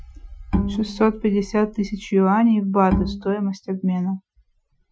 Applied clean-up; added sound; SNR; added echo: classical method Wiener filter.